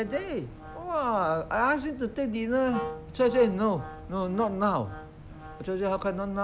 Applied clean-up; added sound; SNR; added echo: none; Wind instrument, woodwind instrument; 15 dB; none.